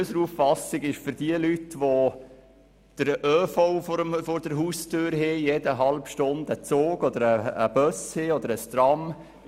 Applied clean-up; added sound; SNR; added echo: none; none; none; none.